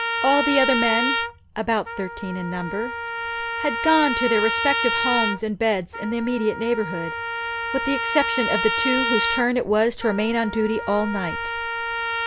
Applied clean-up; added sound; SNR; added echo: none; Trumpet; 2 dB; none.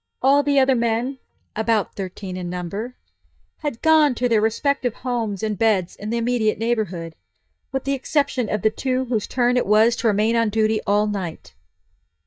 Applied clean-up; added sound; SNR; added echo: neural mask model DeepFilterNet 3.